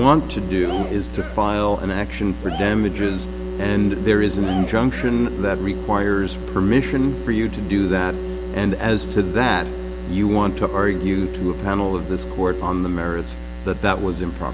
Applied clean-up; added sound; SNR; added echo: none; Cheering + Organ; 11 dB; none.